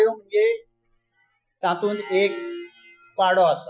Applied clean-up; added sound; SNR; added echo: classical method Wiener filter.